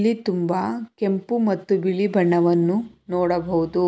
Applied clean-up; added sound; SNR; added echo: none; none; none; none.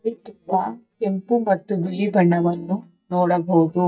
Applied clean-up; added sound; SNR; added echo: neural mask model DeepFilterNet 3.